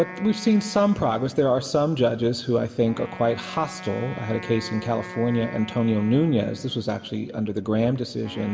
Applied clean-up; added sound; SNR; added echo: none; Wind instrument, woodwind instrument; 17 dB; reverberation time 1.5 s.